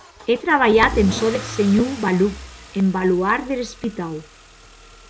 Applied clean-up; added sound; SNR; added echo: none; Engine starting / Accelerating, revving, vroom / Car; 14 dB; none.